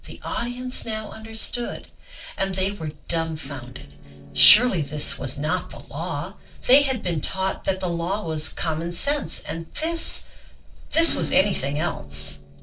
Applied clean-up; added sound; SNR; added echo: neural separator model SepFormer DNS4.